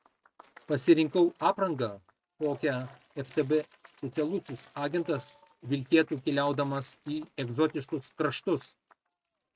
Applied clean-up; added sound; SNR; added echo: neural mask model RNNoise.